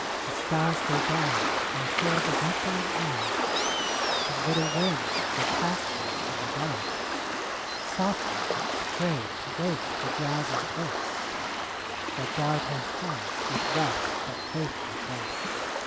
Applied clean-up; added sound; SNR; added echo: none; Waves, surf; -4 dB; none.